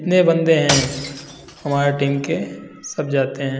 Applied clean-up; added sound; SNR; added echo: none; Shatter / Crushing; 9 dB; none.